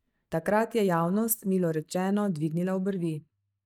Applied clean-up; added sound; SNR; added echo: neural mask model DeepFilterNet 3.